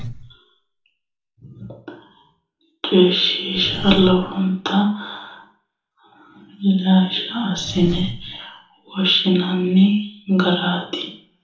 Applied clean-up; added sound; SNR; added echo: none; Engine; 16 dB; reverberation time 0.8 s.